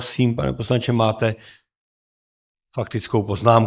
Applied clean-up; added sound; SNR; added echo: neural mask model Resemble Enhance denoiser.